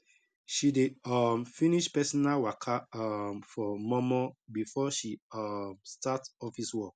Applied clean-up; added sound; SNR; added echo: none; none; none; none.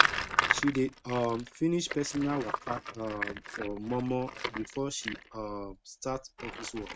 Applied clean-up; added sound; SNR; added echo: neural mask model RNNoise.